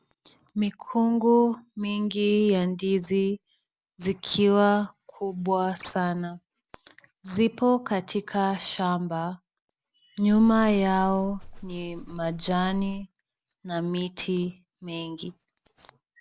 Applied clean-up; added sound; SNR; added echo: none; Livestock, farm animals, working animals; 14 dB; none.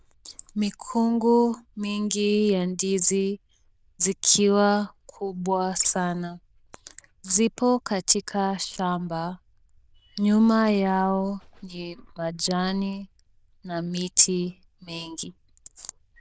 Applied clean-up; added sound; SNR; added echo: neural diffusion model UNIVERSE++.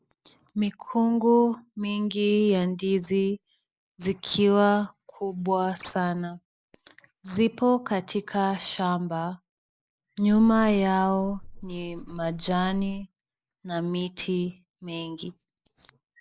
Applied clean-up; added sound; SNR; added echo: neural mask model Resemble Enhance denoiser.